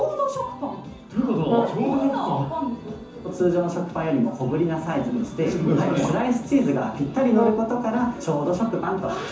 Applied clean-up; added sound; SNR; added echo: none; Brass instrument; 5 dB; reverberation time 0.9 s.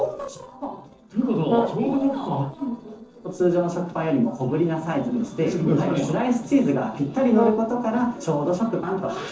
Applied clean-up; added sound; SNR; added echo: neural separator model SepFormer DNS4.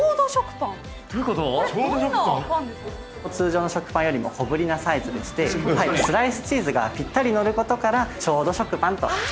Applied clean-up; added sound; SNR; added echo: none; none; none; none.